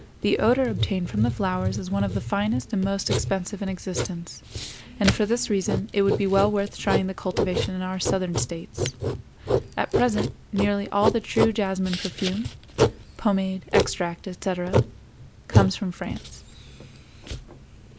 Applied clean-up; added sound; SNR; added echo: none; Writing; 2 dB; none.